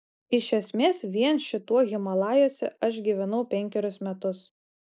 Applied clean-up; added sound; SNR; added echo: neural mask model Resemble Enhance denoiser.